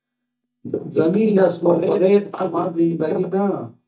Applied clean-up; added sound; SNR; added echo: neural mask model DeepFilterNet 3.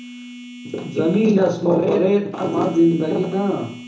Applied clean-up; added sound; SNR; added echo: none; Telephone; 18 dB; reverberation time 0.8 s.